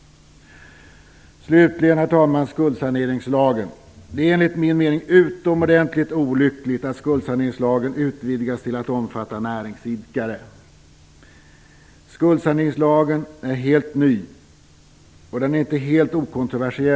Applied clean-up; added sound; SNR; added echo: none; none; none; none.